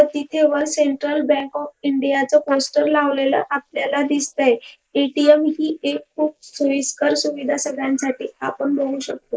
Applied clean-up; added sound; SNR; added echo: neural mask model Resemble Enhance denoiser.